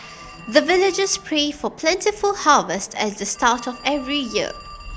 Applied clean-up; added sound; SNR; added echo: none; Telephone; 18 dB; none.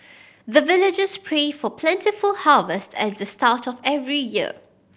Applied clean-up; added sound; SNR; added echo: none; none; none; none.